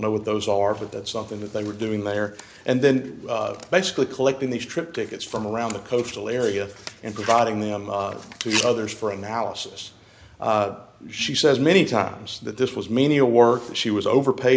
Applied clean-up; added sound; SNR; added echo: none; none; none; none.